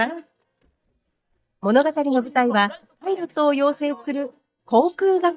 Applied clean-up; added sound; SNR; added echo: neural mask model DeepFilterNet 3.